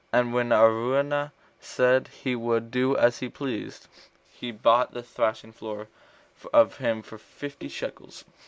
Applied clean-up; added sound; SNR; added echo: none; none; none; none.